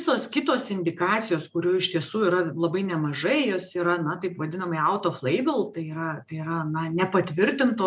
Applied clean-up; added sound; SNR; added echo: none; none; none; none.